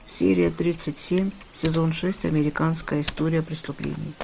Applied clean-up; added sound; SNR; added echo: none; Typing; 15 dB; none.